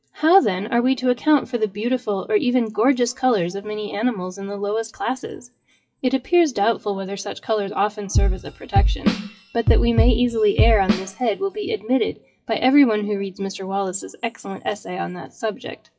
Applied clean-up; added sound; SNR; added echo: classical method WPE with log-MMSE.